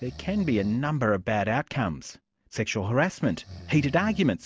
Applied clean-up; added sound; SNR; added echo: none; Breathing; 20 dB; none.